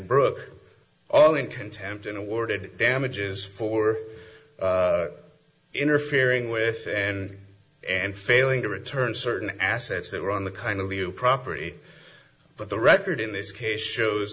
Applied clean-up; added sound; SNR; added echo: none; none; none; none.